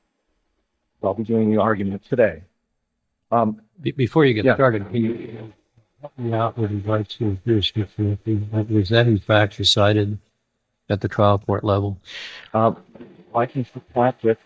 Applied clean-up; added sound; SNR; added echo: neural mask model DeepFilterNet 3.